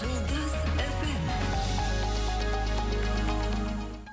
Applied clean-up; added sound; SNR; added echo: none; none; none; none.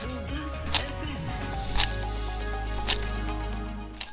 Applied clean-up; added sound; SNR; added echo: none; Rattle; -1 dB; reverberation time 1.8 s.